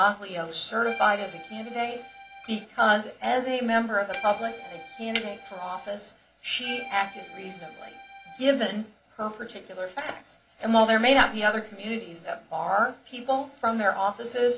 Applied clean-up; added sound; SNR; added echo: none; Accordion; 12 dB; reverberation time 0.2 s.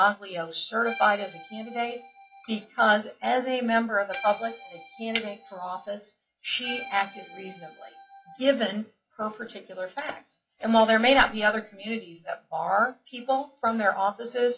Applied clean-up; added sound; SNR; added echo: classical method WPE with log-MMSE.